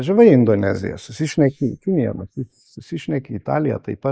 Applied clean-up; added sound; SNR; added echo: neural mask model Resemble Enhance denoiser.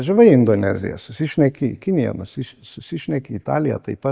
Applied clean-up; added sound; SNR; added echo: none; none; none; none.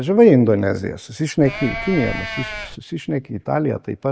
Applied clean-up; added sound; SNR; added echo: none; Livestock, farm animals, working animals; 9 dB; none.